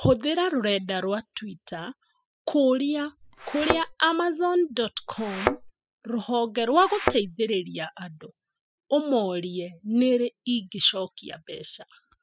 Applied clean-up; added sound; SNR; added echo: classical method spectral subtraction.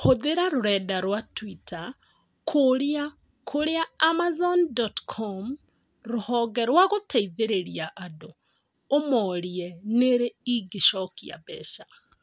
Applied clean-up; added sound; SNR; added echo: none; none; none; none.